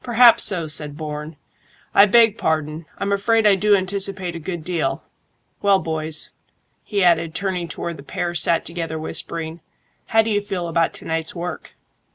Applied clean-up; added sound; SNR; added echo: none; none; none; none.